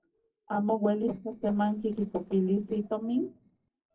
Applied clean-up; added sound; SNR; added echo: neural separator model SepFormer DNS4.